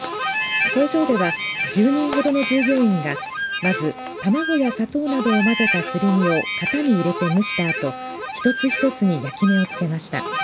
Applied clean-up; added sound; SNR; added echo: none; Harmonica; 5 dB; none.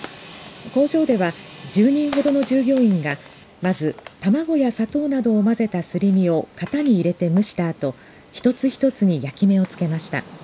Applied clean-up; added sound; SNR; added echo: none; none; none; none.